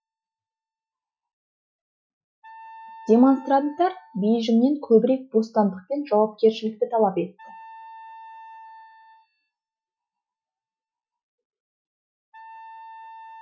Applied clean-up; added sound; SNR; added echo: classical method Wiener filter.